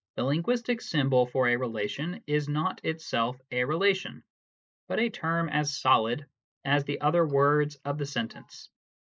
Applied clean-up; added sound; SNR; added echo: neural mask model Resemble Enhance denoiser.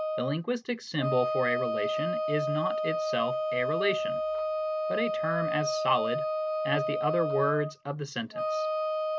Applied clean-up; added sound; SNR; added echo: none; Wind instrument, woodwind instrument; -1 dB; none.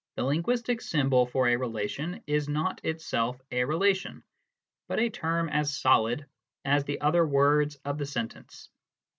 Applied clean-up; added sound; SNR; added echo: none; none; none; none.